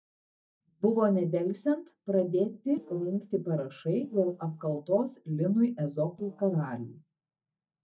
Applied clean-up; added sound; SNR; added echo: neural mask model DeepFilterNet 3.